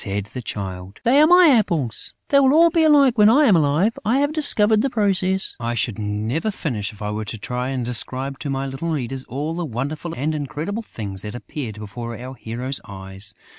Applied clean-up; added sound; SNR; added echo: none; none; none; none.